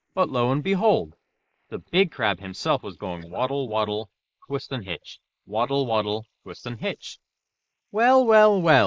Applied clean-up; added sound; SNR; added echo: neural mask model Resemble Enhance denoiser.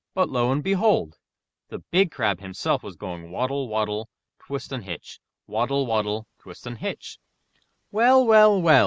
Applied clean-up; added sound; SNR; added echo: none; none; none; none.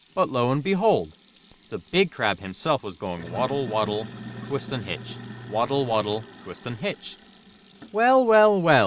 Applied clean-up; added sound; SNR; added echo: none; Sink (filling or washing); 16 dB; none.